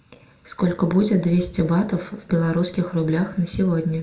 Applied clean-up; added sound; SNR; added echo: none; none; none; reverberation time 0.4 s.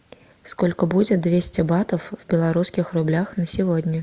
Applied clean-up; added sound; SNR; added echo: none; none; none; none.